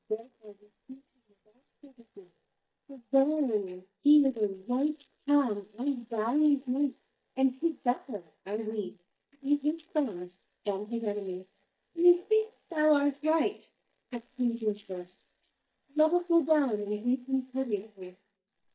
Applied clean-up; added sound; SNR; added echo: neural mask model DeepFilterNet 3.